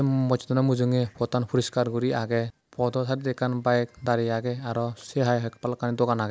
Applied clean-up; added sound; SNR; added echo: none; none; none; none.